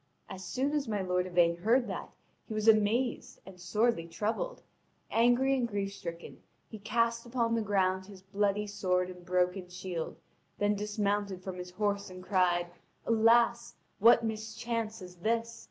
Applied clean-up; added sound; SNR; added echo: none; none; none; none.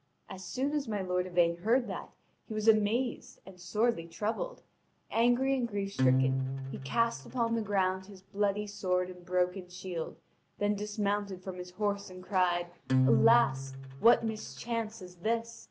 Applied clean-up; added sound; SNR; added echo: none; Acoustic guitar; 2 dB; none.